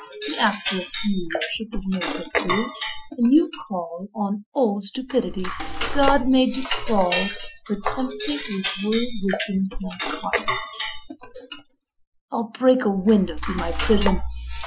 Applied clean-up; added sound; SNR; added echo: classical method Wiener filter.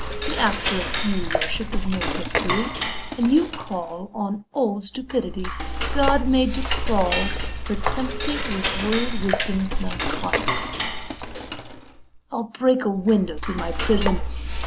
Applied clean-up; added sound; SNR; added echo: none; Cutlery, silverware / Dishes, pots, and pans; 0 dB; none.